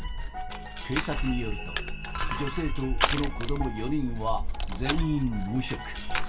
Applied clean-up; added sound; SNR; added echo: none; Crushing; -1 dB; reverberation time 0.2 s.